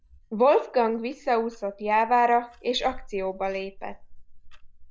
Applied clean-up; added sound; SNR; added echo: classical method log-MMSE.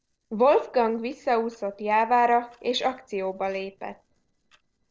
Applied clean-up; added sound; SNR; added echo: neural separator model SepFormer DNS4.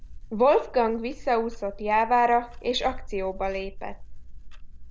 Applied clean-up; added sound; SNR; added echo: none; Clock; 12 dB; none.